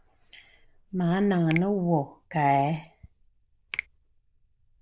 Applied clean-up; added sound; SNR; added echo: neural diffusion model UNIVERSE++.